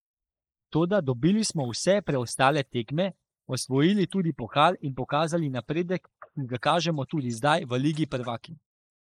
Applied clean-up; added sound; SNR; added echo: neural mask model Resemble Enhance denoiser.